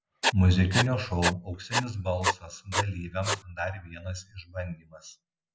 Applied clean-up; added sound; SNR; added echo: none; Writing; 2 dB; none.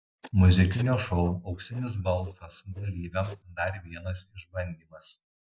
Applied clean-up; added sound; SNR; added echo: neural mask model DeepFilterNet 3.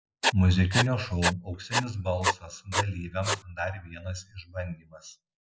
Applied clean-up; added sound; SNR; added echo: neural mask model Resemble Enhance denoiser.